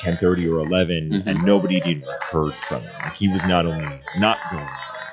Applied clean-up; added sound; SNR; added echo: classical method log-MMSE.